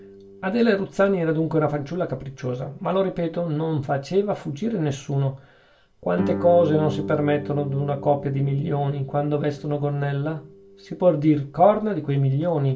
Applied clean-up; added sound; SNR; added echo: none; Guitar; 14 dB; reverberation time 0.2 s.